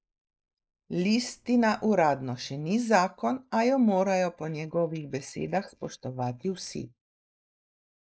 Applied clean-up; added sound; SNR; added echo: neural mask model Resemble Enhance denoiser.